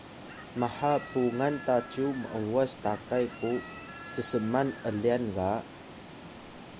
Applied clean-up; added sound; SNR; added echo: none; Chicken, rooster + Water; 13 dB; none.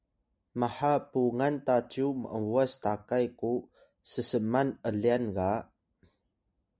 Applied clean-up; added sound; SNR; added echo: none; none; none; none.